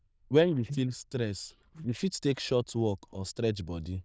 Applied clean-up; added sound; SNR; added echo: neural diffusion model UNIVERSE++.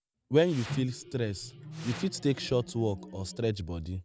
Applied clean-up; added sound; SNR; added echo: none; Microwave oven + Fire; 13 dB; none.